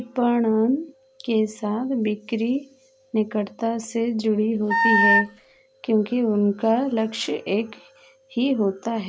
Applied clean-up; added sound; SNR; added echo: none; Wind instrument, woodwind instrument; -3 dB; none.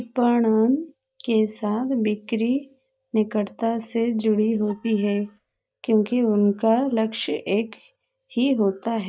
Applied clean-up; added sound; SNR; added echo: neural mask model DeepFilterNet 3.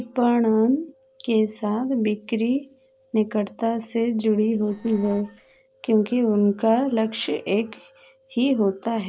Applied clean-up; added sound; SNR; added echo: neural separator model SepFormer DNS4.